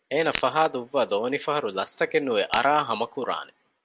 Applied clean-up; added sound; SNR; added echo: none; Tap / Glass; 12 dB; none.